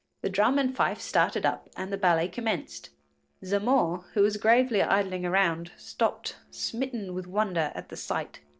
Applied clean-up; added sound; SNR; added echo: neural separator model SepFormer DNS4.